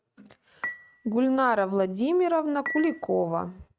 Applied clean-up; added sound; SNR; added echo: neural mask model RNNoise.